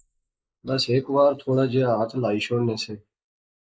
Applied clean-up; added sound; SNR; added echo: neural mask model Resemble Enhance denoiser.